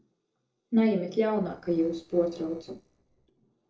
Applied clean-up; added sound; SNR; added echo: neural separator model SepFormer DNS4.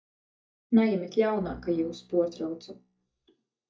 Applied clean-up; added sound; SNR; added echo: neural mask model DeepFilterNet 3.